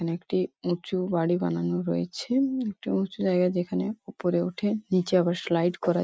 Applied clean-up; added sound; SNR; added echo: none; none; none; none.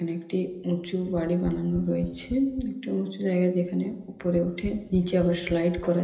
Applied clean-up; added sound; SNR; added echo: none; Tap; 15 dB; reverberation time 1.4 s.